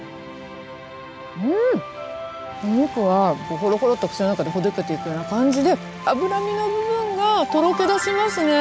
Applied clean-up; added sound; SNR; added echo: none; none; none; none.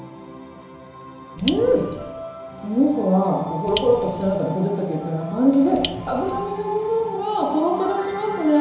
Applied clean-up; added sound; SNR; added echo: none; Raindrop; 11 dB; reverberation time 1.0 s.